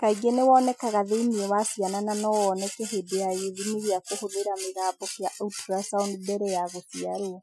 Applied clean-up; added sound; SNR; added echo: classical method Wiener filter.